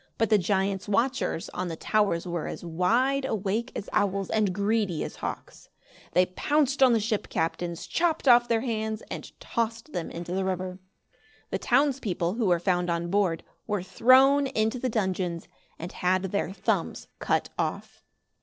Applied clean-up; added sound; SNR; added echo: neural separator model SepFormer DNS4.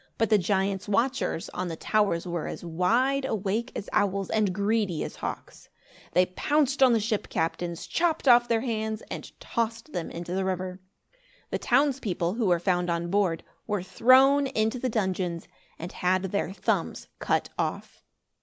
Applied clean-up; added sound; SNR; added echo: neural mask model Resemble Enhance denoiser.